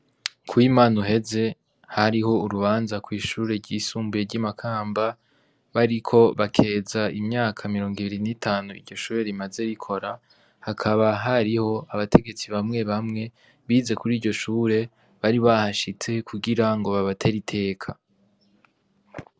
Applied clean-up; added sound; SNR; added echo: none; none; none; none.